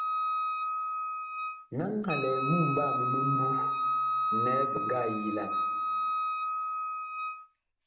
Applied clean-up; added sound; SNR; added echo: none; Wind instrument, woodwind instrument; -4 dB; reverberation time 0.9 s.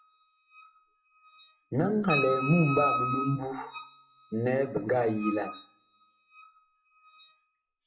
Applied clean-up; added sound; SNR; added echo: classical method WPE with log-MMSE.